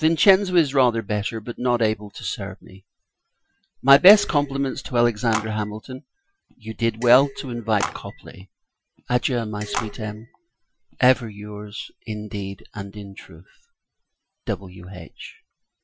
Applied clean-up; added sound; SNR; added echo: classical method Wiener filter.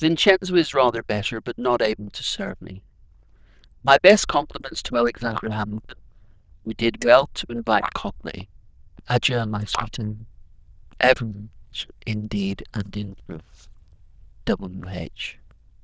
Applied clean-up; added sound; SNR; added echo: neural diffusion model UNIVERSE++.